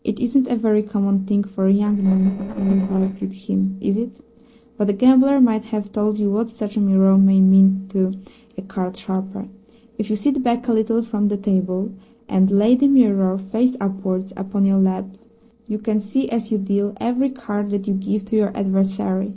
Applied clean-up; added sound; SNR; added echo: neural separator model SepFormer DNS4.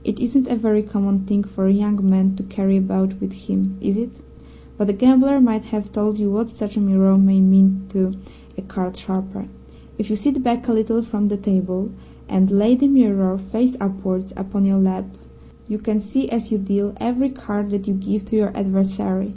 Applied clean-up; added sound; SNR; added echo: none; none; none; none.